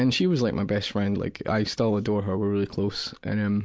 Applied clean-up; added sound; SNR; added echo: none; none; none; none.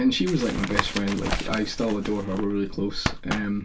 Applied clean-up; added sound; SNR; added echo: none; Tap; 5 dB; reverberation time 0.2 s.